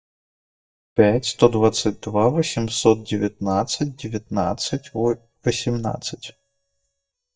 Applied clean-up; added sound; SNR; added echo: neural mask model DeepFilterNet 3.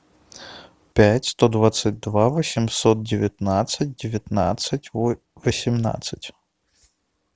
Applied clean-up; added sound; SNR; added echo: none; none; none; none.